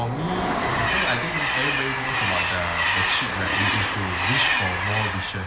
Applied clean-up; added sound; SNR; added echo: none; Train; -5 dB; reverberation time 0.8 s.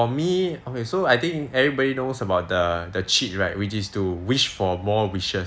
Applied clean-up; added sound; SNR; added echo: none; none; none; none.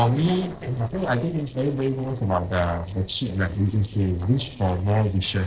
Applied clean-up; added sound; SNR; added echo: neural separator model SepFormer DNS4.